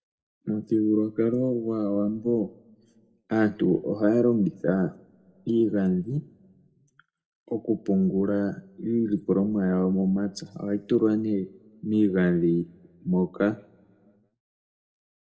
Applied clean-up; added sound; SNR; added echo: none; none; none; reverberation time 0.7 s.